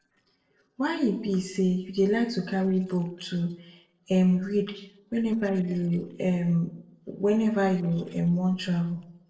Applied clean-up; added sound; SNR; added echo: neural separator model SepFormer DNS4.